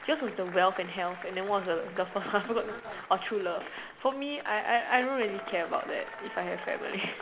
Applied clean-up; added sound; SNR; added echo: none; Applause / Crowd / Cheering; 14 dB; none.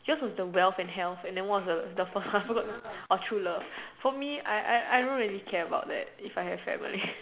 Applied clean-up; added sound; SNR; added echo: none; none; none; none.